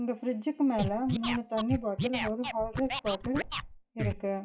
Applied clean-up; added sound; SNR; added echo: classical method WPE with log-MMSE.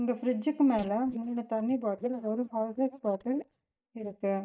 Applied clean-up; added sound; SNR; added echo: neural mask model DeepFilterNet 3.